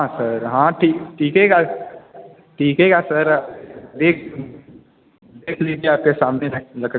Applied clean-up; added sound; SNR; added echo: none; none; none; none.